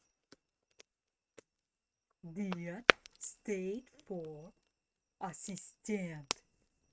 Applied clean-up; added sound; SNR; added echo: neural mask model RNNoise.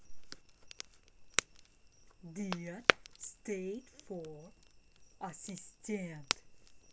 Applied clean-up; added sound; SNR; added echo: none; Crackle; -4 dB; none.